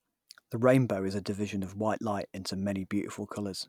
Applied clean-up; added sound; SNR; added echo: none; none; none; none.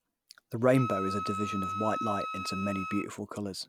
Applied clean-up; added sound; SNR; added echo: none; Wind instrument, woodwind instrument; 6 dB; none.